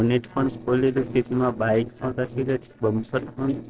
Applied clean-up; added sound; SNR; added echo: neural separator model SepFormer DNS4.